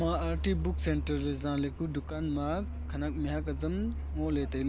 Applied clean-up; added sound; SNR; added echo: none; Truck; 3 dB; none.